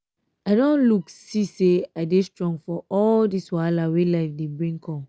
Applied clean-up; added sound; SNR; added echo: none; none; none; none.